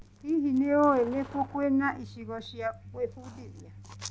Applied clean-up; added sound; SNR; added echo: none; Truck; 17 dB; none.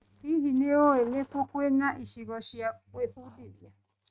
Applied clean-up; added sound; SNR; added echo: neural mask model RNNoise.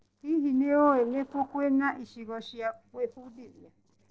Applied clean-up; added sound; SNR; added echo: neural separator model SepFormer DNS4.